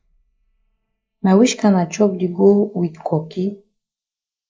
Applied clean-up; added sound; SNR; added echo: neural mask model Resemble Enhance denoiser.